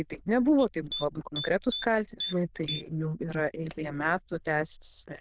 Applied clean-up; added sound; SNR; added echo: neural diffusion model UNIVERSE++.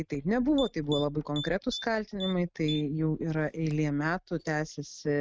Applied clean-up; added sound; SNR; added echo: neural mask model RNNoise.